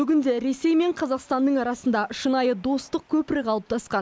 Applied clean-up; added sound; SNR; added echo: none; none; none; none.